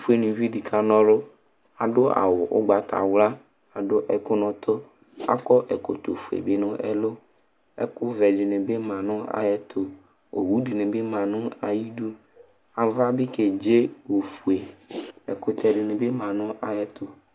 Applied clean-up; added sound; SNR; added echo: none; none; none; none.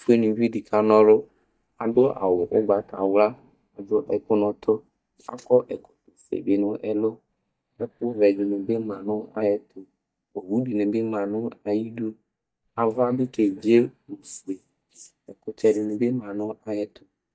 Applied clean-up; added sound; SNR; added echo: neural mask model DeepFilterNet 3.